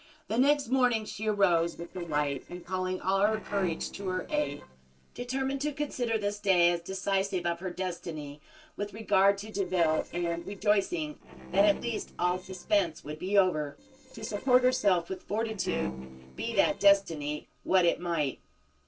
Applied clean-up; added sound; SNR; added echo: neural separator model SepFormer DNS4.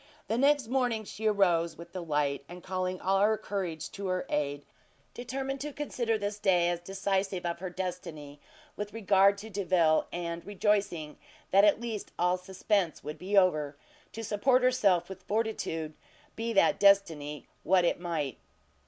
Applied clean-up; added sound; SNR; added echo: none; none; none; none.